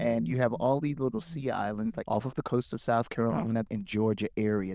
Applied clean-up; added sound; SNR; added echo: neural diffusion model UNIVERSE++.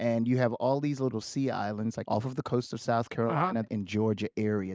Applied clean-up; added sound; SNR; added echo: neural mask model Resemble Enhance denoiser.